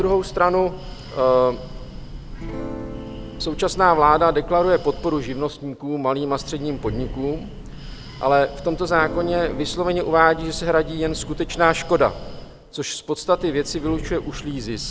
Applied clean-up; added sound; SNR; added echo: none; Acoustic guitar / Strum + Breathing; 11 dB; none.